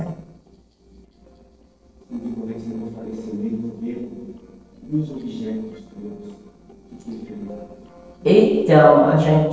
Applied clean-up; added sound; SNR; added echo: neural separator model SepFormer DNS4.